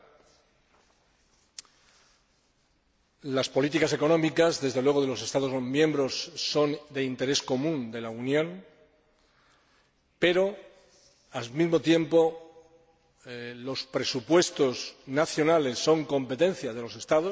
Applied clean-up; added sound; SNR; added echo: none; none; none; none.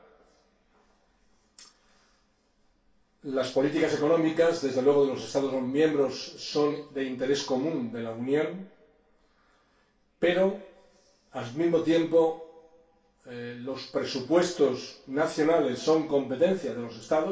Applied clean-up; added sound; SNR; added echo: none; none; none; reverberation time 0.3 s.